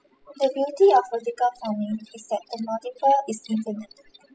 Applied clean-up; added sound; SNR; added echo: classical method spectral subtraction.